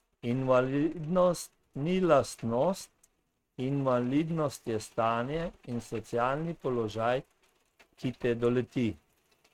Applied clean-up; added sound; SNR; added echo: neural mask model RNNoise.